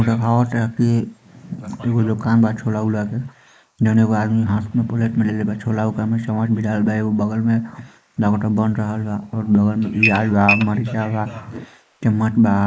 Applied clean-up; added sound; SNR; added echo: neural mask model Resemble Enhance denoiser.